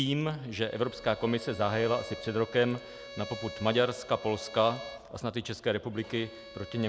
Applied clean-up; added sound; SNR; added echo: none; Bowed string instrument; 15 dB; none.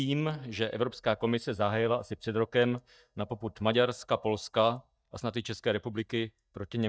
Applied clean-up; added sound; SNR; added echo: neural mask model DeepFilterNet 3.